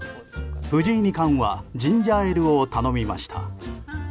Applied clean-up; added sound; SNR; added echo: none; none; none; none.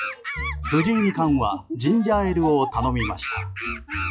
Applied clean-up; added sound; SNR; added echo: classical method log-MMSE.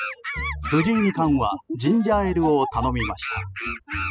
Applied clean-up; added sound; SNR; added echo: classical method spectral subtraction.